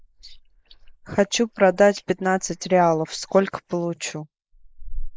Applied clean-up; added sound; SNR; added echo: neural mask model Resemble Enhance denoiser.